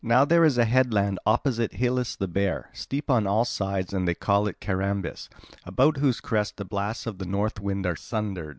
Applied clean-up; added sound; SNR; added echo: none; none; none; none.